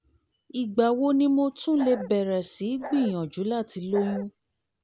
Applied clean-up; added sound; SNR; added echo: none; Bark; 11 dB; none.